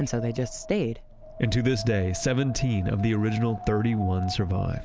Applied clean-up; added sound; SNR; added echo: none; Wind; 14 dB; none.